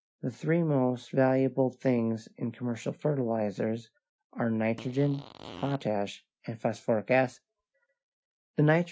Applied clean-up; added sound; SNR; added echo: neural mask model RNNoise.